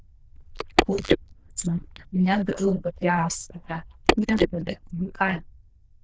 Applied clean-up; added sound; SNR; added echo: neural diffusion model UNIVERSE++.